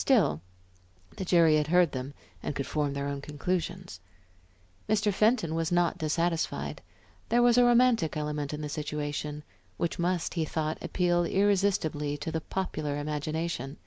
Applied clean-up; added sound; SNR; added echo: none; none; none; none.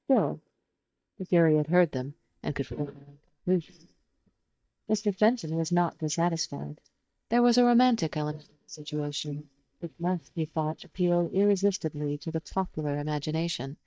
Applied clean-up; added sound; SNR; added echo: neural mask model DeepFilterNet 3.